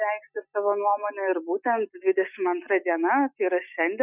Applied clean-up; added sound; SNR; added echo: classical method Wiener filter.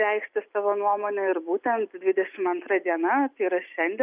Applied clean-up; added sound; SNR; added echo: none; none; none; none.